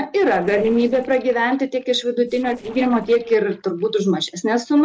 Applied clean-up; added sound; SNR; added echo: neural separator model SepFormer DNS4.